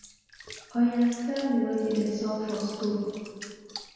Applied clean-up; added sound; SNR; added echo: none; Bathtub (filling or washing) / Water; 18 dB; reverberation time 1.9 s.